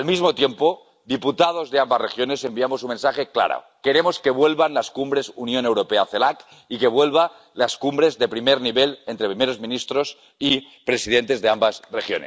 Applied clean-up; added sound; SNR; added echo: none; none; none; none.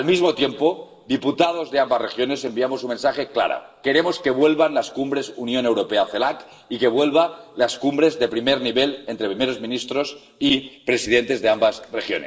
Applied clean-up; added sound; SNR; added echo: none; none; none; reverberation time 1.9 s.